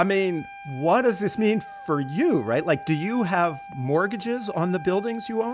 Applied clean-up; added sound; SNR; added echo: none; Wind instrument, woodwind instrument; 16 dB; none.